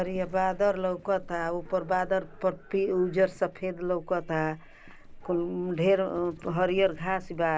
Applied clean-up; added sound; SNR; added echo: none; Livestock, farm animals, working animals; 17 dB; none.